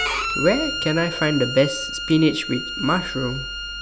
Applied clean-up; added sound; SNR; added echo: none; Bowed string instrument; 6 dB; none.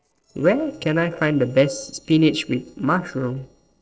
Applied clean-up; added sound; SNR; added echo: neural separator model SepFormer DNS4.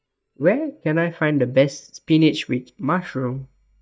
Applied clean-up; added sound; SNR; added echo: neural mask model DeepFilterNet 3.